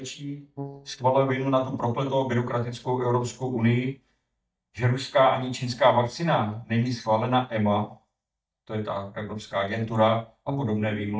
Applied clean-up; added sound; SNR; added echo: neural mask model DeepFilterNet 3.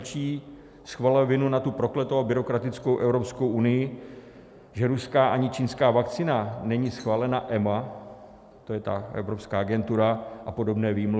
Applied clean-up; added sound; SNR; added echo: none; none; none; none.